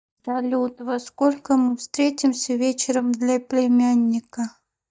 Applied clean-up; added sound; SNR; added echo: neural mask model DeepFilterNet 3.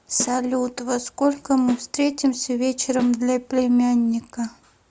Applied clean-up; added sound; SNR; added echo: none; Snare drum; 18 dB; none.